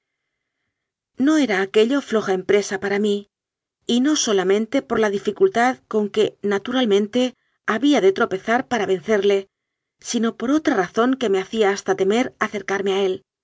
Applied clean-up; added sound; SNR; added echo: none; none; none; none.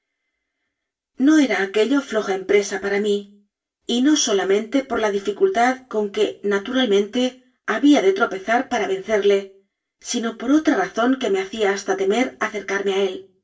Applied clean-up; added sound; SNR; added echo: none; none; none; reverberation time 0.2 s.